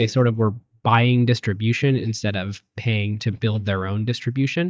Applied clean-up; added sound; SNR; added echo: neural mask model DeepFilterNet 3.